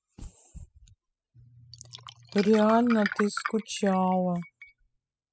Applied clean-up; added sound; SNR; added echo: classical method spectral subtraction.